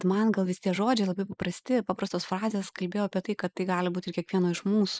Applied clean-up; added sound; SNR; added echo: neural mask model Resemble Enhance denoiser.